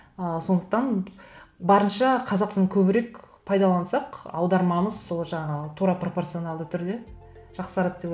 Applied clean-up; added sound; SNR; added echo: none; none; none; none.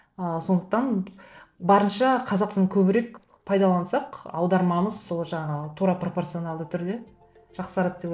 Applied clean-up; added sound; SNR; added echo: neural separator model SepFormer DNS4.